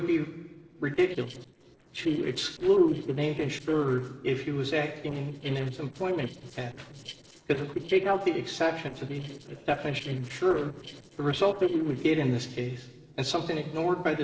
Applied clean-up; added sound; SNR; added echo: neural separator model SepFormer DNS4.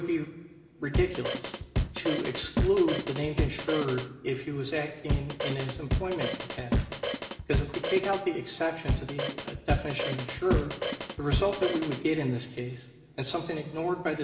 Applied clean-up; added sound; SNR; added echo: none; Drum kit; -1 dB; reverberation time 2.7 s.